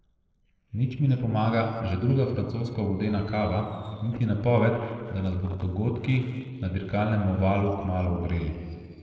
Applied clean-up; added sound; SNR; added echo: neural separator model SepFormer DNS4.